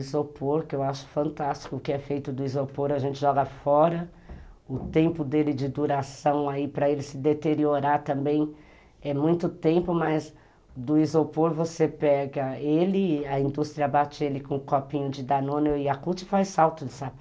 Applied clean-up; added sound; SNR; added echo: none; none; none; none.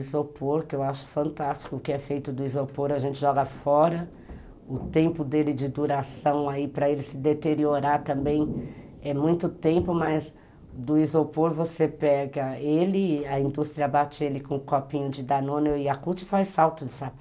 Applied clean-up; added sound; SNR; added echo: none; Thunder; 20 dB; none.